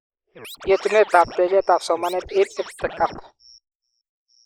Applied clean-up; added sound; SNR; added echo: neural mask model Resemble Enhance denoiser.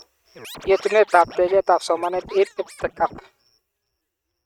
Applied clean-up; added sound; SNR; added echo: neural mask model RNNoise.